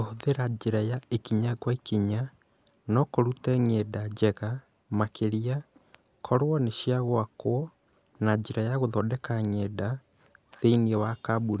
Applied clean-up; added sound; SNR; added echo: none; none; none; none.